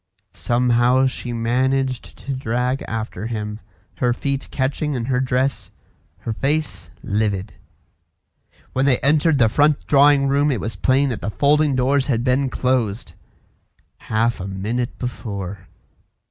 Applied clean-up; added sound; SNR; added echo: none; none; none; none.